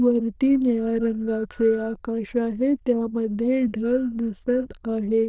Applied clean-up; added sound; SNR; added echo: neural diffusion model UNIVERSE++.